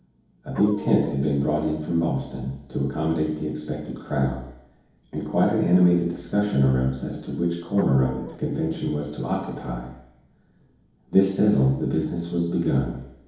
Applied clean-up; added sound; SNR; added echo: none; Dog; 14 dB; reverberation time 2.2 s.